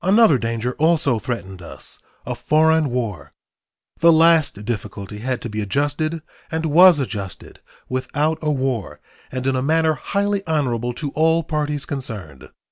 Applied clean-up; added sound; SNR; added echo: none; none; none; none.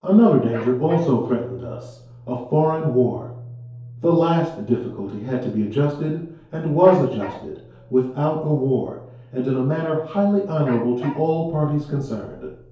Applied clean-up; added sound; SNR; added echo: none; Bark; 17 dB; reverberation time 2.4 s.